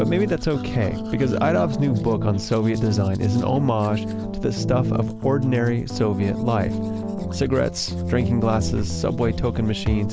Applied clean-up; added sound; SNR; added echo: none; Domestic sounds, home sounds; 18 dB; none.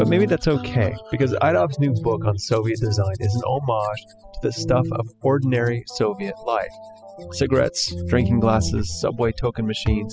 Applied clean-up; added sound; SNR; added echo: classical method spectral subtraction.